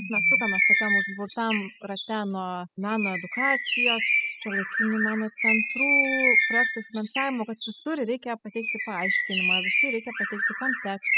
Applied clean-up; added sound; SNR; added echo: classical method spectral subtraction.